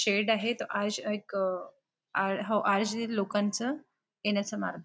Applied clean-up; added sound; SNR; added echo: none; none; none; none.